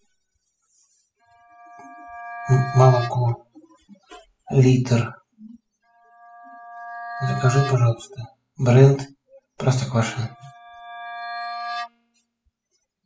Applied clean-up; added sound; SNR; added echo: classical method spectral subtraction.